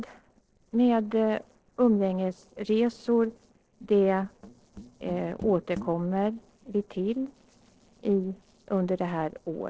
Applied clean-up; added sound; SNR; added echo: neural separator model SepFormer DNS4.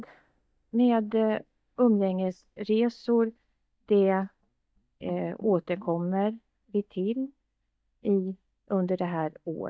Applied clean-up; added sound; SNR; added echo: neural mask model DeepFilterNet 3.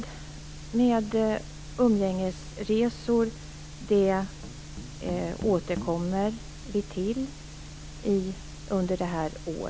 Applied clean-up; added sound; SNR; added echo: none; Musical instrument; 14 dB; none.